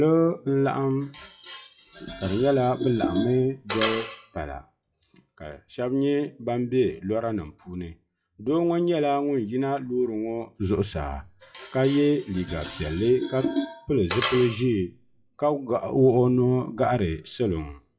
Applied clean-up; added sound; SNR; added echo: classical method WPE with log-MMSE.